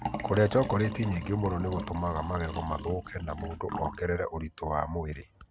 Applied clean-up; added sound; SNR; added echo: none; Liquid; 10 dB; none.